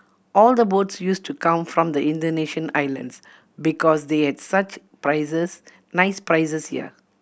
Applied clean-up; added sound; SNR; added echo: none; none; none; none.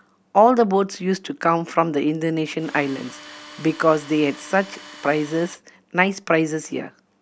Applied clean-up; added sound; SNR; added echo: none; Tools; 19 dB; none.